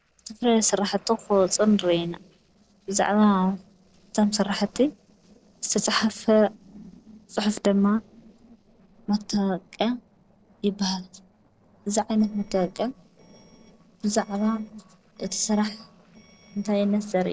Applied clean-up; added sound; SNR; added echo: neural separator model SepFormer DNS4.